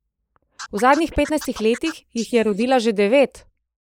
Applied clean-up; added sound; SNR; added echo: neural mask model Resemble Enhance denoiser.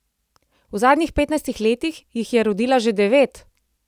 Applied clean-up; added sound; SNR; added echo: none; none; none; none.